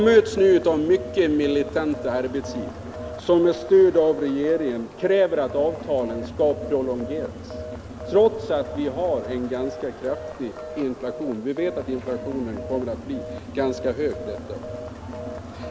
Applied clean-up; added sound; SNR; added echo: none; Crowd + Telephone; 11 dB; none.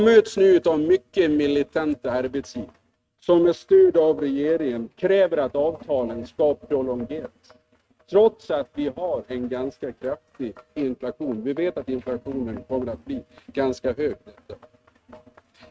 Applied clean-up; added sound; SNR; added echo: neural mask model RNNoise.